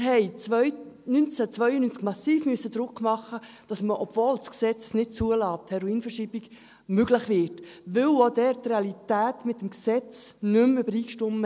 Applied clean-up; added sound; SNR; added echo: none; none; none; none.